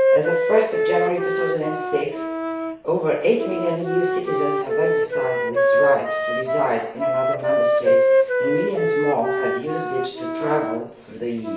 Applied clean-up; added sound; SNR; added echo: none; Wind instrument, woodwind instrument; -3 dB; reverberation time 0.6 s.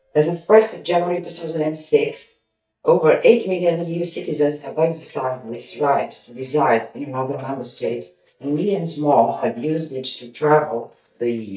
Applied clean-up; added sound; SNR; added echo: neural mask model DeepFilterNet 3.